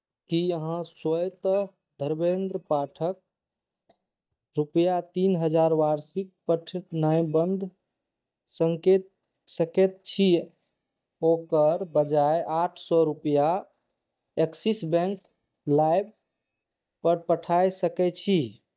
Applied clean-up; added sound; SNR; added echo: neural mask model DeepFilterNet 3.